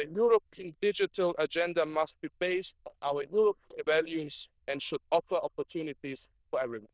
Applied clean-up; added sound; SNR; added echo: neural diffusion model UNIVERSE++.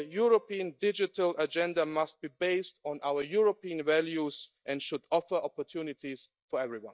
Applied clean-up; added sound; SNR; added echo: neural mask model DeepFilterNet 3.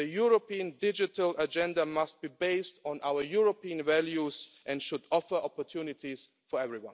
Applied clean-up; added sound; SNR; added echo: none; none; none; none.